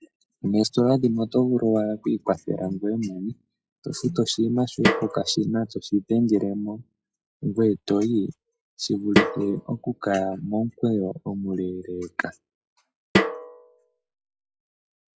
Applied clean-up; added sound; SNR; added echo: classical method log-MMSE.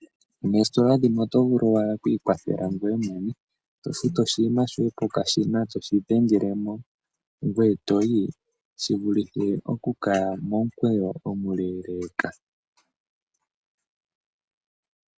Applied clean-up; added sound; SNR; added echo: none; none; none; none.